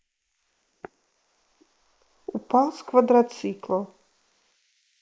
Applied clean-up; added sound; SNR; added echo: neural mask model Resemble Enhance denoiser.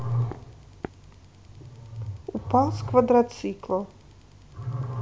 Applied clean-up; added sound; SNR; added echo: none; Growling; 6 dB; none.